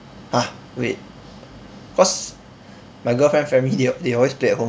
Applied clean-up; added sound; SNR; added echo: none; none; none; none.